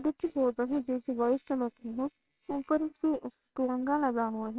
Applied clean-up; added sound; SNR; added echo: neural separator model SepFormer WHAMR!.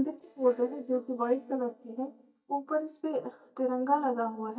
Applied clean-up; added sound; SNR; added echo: neural mask model DeepFilterNet 3.